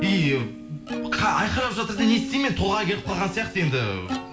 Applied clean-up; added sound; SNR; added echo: none; Plucked string instrument; 9 dB; reverberation time 1.9 s.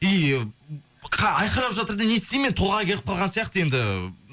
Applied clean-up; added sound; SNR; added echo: none; none; none; none.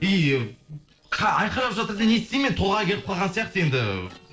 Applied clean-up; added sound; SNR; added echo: neural separator model SepFormer DNS4.